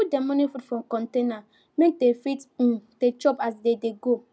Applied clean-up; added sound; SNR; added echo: none; none; none; none.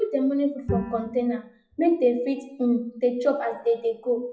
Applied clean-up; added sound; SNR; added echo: classical method WPE with log-MMSE.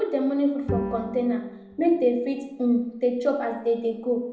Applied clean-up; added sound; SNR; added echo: none; Bowed string instrument; 12 dB; reverberation time 0.7 s.